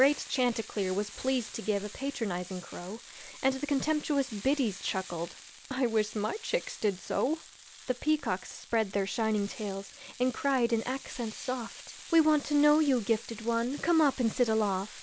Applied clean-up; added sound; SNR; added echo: none; Frying (food); 17 dB; none.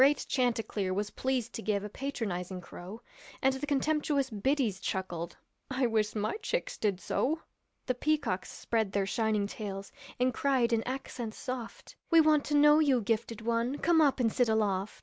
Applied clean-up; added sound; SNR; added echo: none; none; none; none.